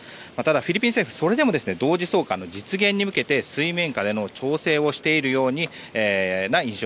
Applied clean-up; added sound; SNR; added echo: none; none; none; none.